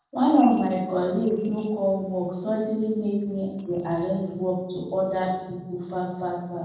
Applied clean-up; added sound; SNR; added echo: neural separator model SepFormer DNS4.